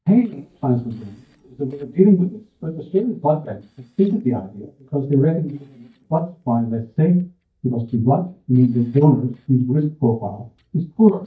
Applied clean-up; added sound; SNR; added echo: neural mask model DeepFilterNet 3.